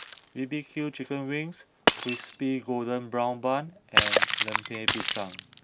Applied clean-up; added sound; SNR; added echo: none; Shatter; -4 dB; none.